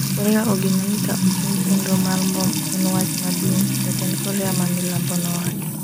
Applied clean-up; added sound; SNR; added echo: none; Trickle, dribble / Water tap, faucet / Music; -1 dB; none.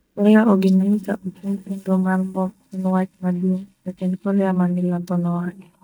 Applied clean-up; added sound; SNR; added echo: neural mask model DeepFilterNet 3.